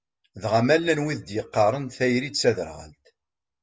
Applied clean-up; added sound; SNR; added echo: none; none; none; none.